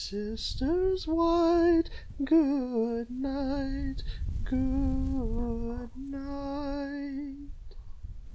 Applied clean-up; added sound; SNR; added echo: none; Wind; 6 dB; none.